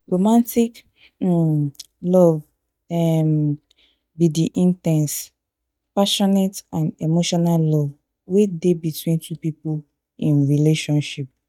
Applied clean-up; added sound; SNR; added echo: neural mask model DeepFilterNet 3.